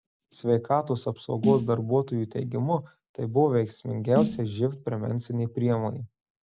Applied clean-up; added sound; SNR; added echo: none; Snare drum; 7 dB; none.